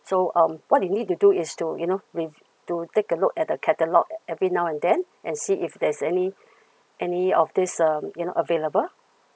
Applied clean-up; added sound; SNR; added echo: none; none; none; none.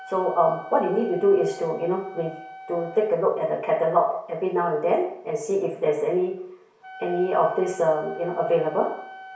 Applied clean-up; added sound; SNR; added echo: none; Wind instrument, woodwind instrument; 19 dB; reverberation time 0.6 s.